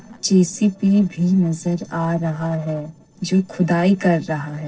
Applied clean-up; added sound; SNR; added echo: neural separator model SepFormer DNS4.